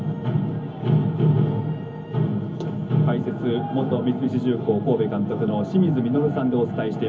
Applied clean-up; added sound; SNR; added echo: none; none; none; reverberation time 0.3 s.